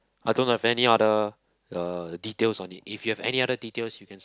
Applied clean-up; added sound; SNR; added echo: none; none; none; none.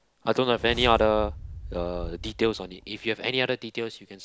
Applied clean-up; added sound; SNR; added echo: none; Wind / Bird + Whoosh, swoosh, swish; 12 dB; none.